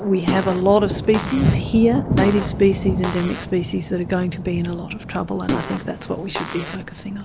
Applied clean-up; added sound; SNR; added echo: none; Fart + Thunder; 4 dB; none.